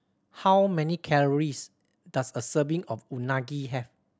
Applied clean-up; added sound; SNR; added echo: none; none; none; none.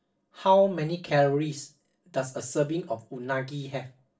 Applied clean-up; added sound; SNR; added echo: none; none; none; reverberation time 0.3 s.